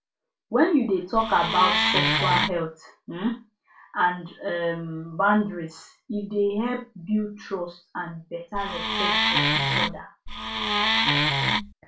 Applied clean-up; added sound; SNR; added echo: none; Wood; -3 dB; reverberation time 0.3 s.